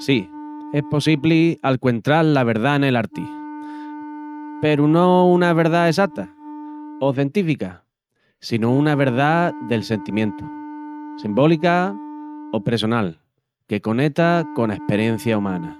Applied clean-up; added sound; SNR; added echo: neural mask model RNNoise.